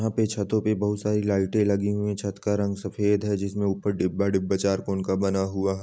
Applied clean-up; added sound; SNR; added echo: none; none; none; none.